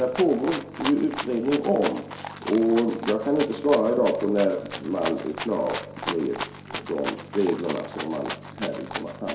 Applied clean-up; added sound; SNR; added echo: none; Rattle (instrument); 11 dB; reverberation time 0.7 s.